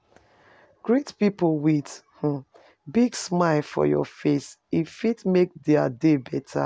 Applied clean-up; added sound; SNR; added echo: none; none; none; none.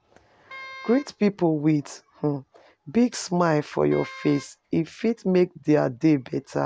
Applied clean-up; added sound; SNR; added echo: none; Wind instrument, woodwind instrument; 19 dB; none.